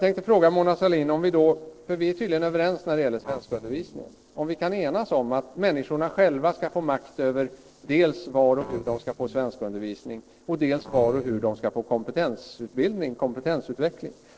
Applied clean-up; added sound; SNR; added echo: neural separator model SepFormer DNS4.